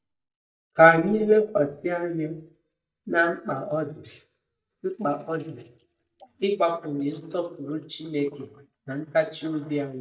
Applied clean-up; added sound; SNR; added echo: neural mask model DeepFilterNet 3.